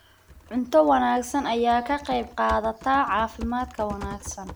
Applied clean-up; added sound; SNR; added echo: none; Typing; 16 dB; none.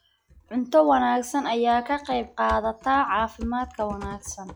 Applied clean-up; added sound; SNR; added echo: classical method log-MMSE.